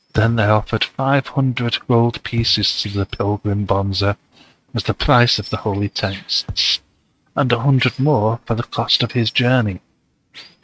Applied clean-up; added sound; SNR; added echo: neural mask model RNNoise.